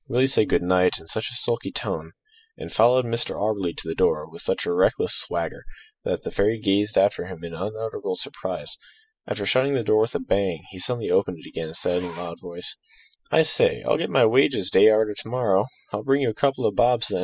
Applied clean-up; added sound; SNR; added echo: classical method spectral subtraction.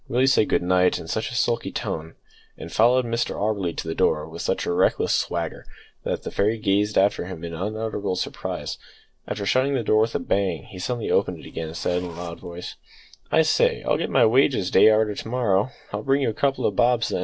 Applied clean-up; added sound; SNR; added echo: neural separator model SepFormer DNS4.